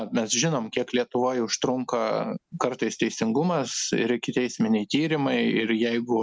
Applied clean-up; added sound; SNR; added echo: none; none; none; none.